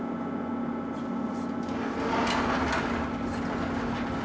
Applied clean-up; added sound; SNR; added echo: none; Engine; -2 dB; none.